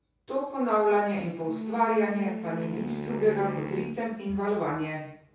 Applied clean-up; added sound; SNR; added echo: none; Wind instrument, woodwind instrument; 7 dB; reverberation time 0.6 s.